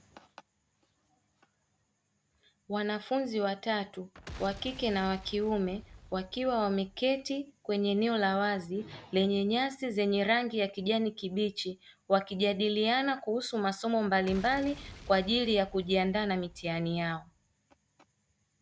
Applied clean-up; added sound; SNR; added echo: none; Boom; 18 dB; none.